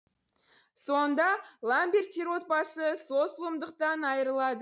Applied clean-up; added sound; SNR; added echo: none; none; none; none.